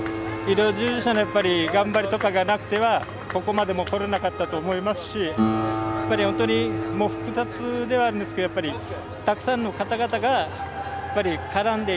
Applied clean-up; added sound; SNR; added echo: none; Acoustic guitar; 8 dB; none.